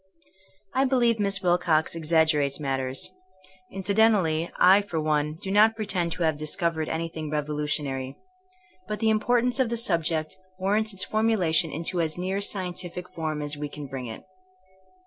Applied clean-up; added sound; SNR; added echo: none; none; none; none.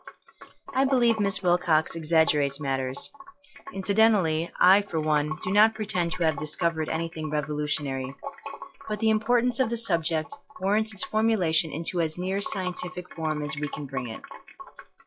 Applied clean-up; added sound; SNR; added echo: classical method log-MMSE.